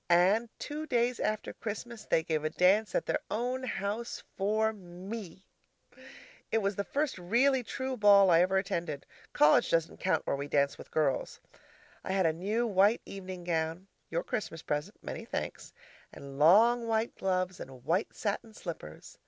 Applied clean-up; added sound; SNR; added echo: none; none; none; none.